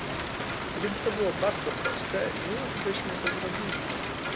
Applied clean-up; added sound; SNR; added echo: none; Rain; -1 dB; none.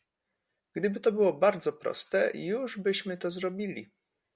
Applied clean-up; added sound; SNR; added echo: none; none; none; none.